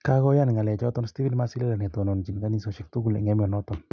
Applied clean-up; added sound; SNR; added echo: none; none; none; none.